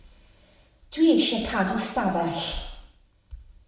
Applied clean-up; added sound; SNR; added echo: none; none; none; reverberation time 0.9 s.